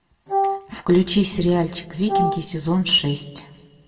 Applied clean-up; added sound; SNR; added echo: none; Wind instrument, woodwind instrument; 2 dB; reverberation time 1.0 s.